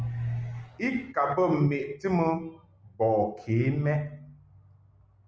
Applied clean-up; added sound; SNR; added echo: none; none; none; none.